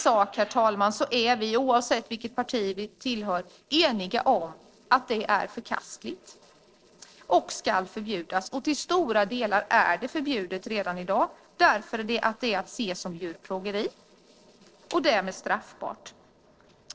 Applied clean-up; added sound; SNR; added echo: neural separator model SepFormer DNS4.